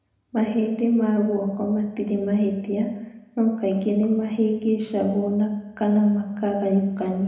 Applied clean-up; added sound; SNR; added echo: none; none; none; reverberation time 0.9 s.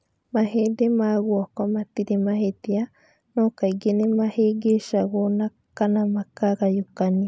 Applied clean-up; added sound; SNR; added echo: none; none; none; none.